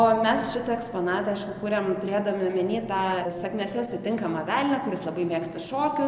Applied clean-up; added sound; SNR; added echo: none; none; none; none.